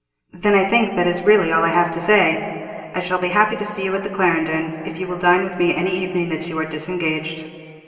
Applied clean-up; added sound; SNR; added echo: none; none; none; reverberation time 2.4 s.